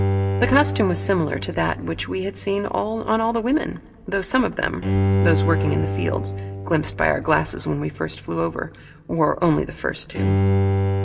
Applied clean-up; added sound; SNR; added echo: none; Bowed string instrument; 2 dB; reverberation time 1.3 s.